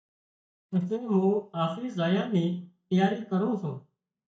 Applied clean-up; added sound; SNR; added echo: neural mask model DeepFilterNet 3.